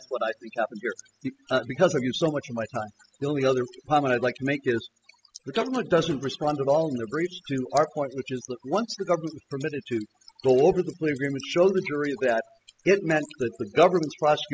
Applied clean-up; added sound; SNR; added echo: classical method spectral subtraction.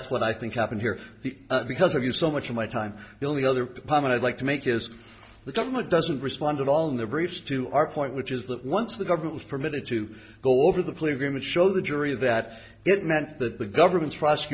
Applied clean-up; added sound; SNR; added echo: none; none; none; none.